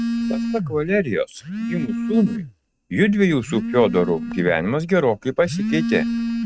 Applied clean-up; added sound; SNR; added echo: neural mask model RNNoise.